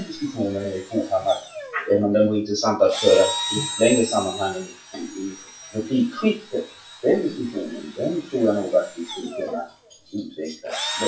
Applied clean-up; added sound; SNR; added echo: classical method WPE with log-MMSE.